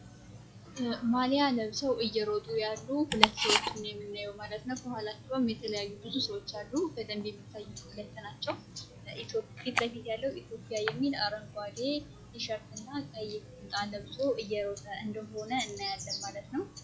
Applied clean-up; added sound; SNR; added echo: classical method log-MMSE.